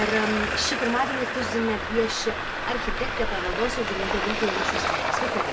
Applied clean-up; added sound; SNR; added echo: none; Traffic noise, roadway noise; -1 dB; reverberation time 0.2 s.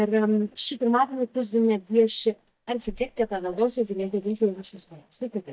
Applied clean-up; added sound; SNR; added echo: neural mask model DeepFilterNet 3.